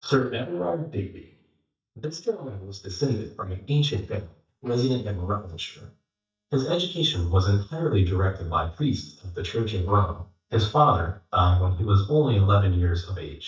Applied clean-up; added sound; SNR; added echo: neural mask model DeepFilterNet 3.